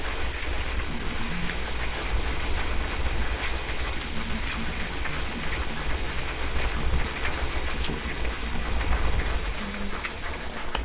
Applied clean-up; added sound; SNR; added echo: neural separator model SepFormer WHAMR!.